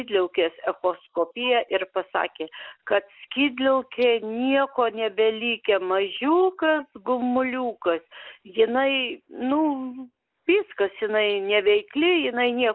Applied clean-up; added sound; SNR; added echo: neural mask model Resemble Enhance denoiser.